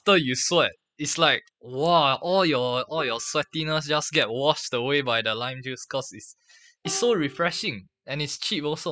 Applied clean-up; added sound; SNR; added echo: classical method spectral subtraction.